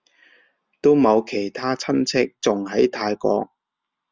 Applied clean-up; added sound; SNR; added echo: none; none; none; none.